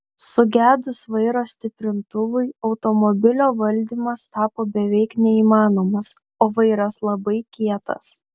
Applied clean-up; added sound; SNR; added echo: none; none; none; none.